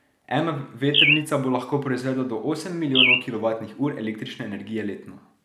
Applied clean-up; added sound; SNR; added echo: none; Bird; -2 dB; none.